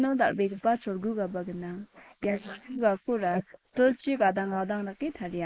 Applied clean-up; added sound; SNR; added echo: neural mask model Resemble Enhance denoiser.